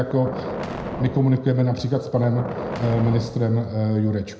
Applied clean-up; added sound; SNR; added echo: none; Boom; 10 dB; reverberation time 0.7 s.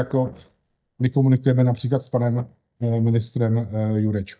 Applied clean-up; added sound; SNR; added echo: neural mask model DeepFilterNet 3.